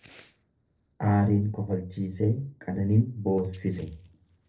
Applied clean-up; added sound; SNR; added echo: neural separator model SepFormer DNS4.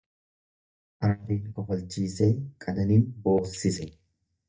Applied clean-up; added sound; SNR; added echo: neural mask model DeepFilterNet 3.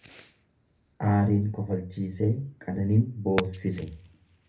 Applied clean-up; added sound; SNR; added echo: none; Fireworks; 15 dB; reverberation time 0.3 s.